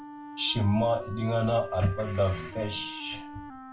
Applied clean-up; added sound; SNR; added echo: none; Wind instrument, woodwind instrument; 13 dB; reverberation time 0.2 s.